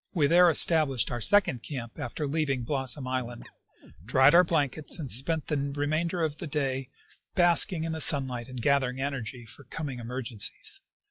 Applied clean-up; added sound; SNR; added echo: classical method log-MMSE.